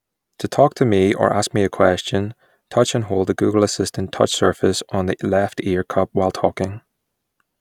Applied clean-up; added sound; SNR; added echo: none; none; none; none.